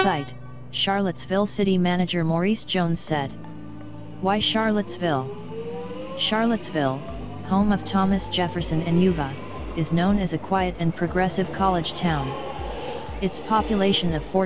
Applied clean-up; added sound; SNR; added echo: none; Train; 12 dB; none.